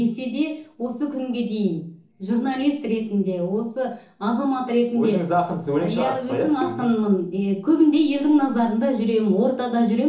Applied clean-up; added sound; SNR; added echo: neural separator model SepFormer DNS4.